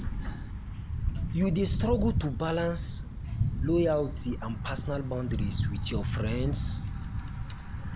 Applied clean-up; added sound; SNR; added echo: none; Thunder / Bicycle; 0 dB; none.